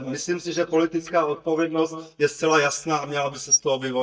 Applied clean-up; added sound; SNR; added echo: neural mask model DeepFilterNet 3.